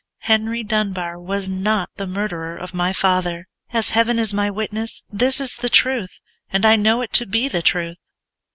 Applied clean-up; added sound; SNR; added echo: none; none; none; none.